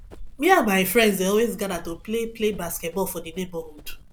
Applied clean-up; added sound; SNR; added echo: none; Run; 16 dB; none.